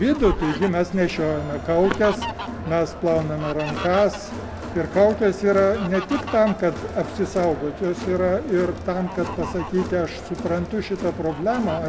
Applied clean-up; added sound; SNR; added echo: none; Crowd + Fowl; 9 dB; none.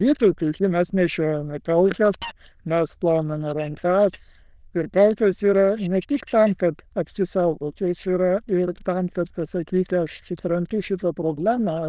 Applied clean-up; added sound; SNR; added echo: neural diffusion model UNIVERSE++.